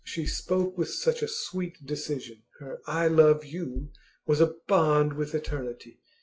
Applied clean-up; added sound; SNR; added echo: classical method log-MMSE.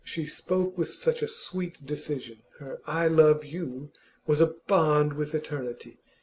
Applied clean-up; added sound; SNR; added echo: none; none; none; none.